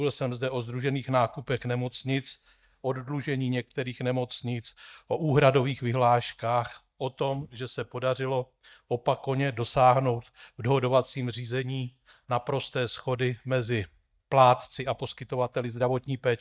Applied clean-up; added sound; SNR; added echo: neural mask model DeepFilterNet 3.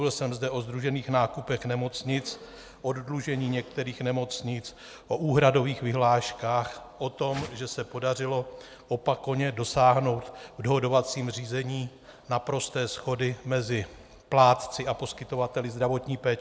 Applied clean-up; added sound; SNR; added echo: none; Whoosh, swoosh, swish; 16 dB; none.